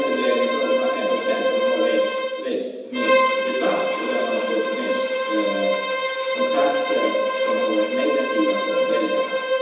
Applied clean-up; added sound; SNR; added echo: none; Bowed string instrument; -4 dB; reverberation time 1.1 s.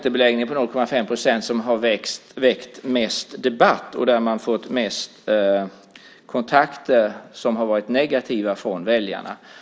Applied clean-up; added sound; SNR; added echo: none; none; none; none.